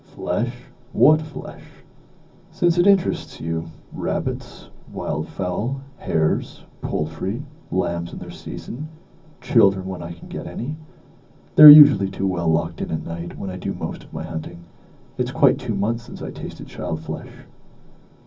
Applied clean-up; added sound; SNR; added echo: none; none; none; reverberation time 0.4 s.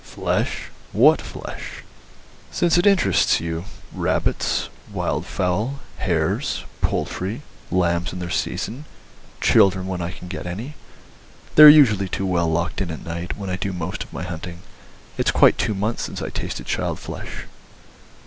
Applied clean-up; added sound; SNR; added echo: none; none; none; none.